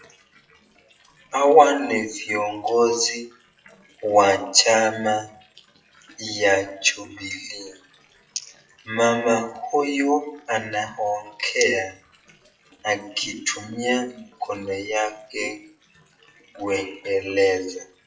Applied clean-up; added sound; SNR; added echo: classical method WPE with log-MMSE.